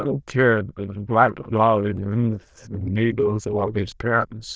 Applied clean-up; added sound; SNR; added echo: neural diffusion model UNIVERSE++.